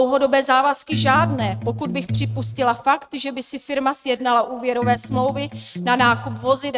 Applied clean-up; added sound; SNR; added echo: neural mask model RNNoise.